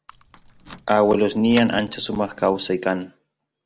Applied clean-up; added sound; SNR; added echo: none; Door / Car; 19 dB; none.